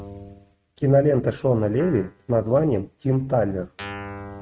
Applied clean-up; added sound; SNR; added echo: neural mask model RNNoise.